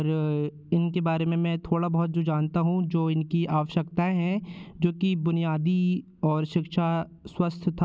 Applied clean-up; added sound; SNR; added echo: none; none; none; none.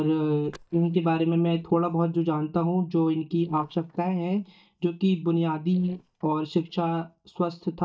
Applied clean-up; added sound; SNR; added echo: neural mask model DeepFilterNet 3.